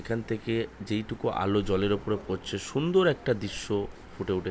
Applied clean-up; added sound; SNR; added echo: none; none; none; none.